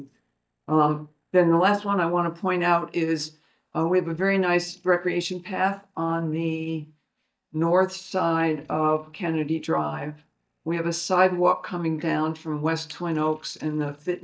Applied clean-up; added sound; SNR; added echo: neural mask model DeepFilterNet 3.